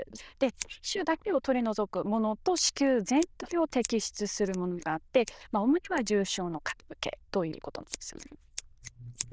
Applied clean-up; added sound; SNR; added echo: neural diffusion model UNIVERSE++.